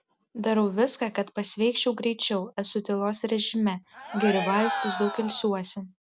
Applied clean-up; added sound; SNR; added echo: none; Cheering; 6 dB; none.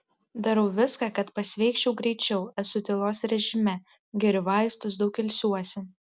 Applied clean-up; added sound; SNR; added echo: none; none; none; none.